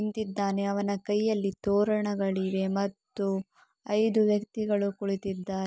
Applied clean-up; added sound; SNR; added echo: none; none; none; none.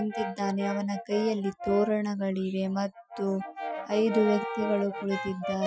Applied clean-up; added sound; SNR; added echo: classical method Wiener filter.